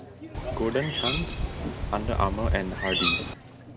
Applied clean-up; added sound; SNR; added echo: none; Microwave oven + Bird; -1 dB; none.